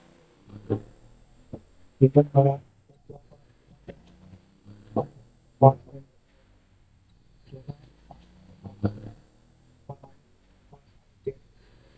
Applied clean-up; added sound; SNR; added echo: neural mask model DeepFilterNet 3.